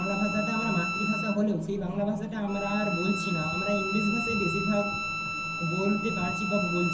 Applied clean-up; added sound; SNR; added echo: none; Bowed string instrument; 4 dB; reverberation time 2.4 s.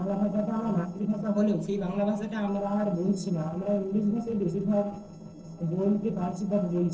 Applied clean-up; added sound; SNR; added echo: neural separator model SepFormer DNS4.